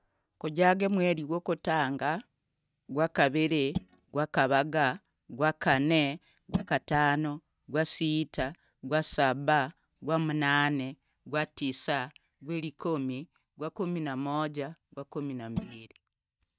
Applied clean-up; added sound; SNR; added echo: neural mask model DeepFilterNet 3.